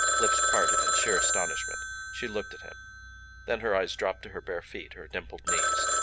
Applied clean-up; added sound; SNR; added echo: none; Telephone; -5 dB; none.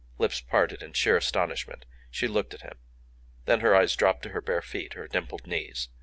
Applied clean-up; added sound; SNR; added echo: none; none; none; none.